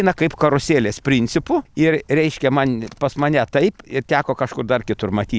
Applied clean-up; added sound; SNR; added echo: none; none; none; none.